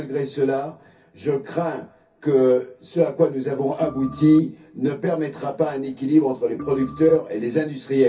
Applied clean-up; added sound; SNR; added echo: none; Organ; 16 dB; reverberation time 0.3 s.